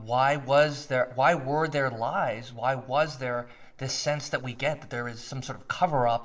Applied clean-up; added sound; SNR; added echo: none; none; none; reverberation time 0.7 s.